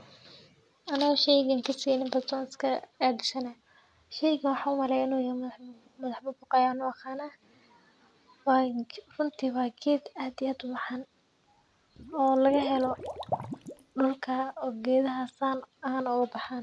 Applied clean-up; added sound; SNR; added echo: none; Liquid; 11 dB; none.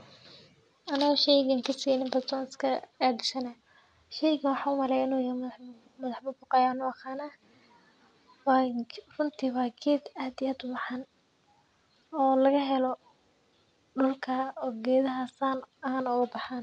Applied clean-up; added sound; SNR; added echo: none; none; none; none.